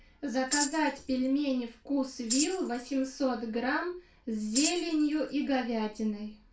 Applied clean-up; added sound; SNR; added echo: none; Tambourine; 8 dB; reverberation time 0.3 s.